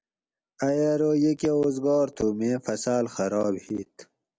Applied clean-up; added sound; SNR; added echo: none; none; none; none.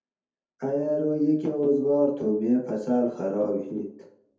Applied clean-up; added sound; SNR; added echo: none; none; none; reverberation time 0.5 s.